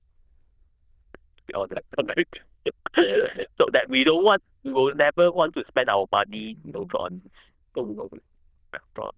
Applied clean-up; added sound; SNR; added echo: neural diffusion model UNIVERSE++.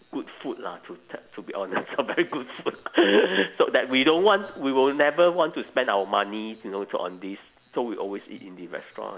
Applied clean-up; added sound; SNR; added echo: none; none; none; none.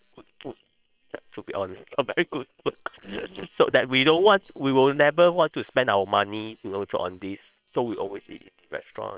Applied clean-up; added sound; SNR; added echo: neural separator model SepFormer WHAM!.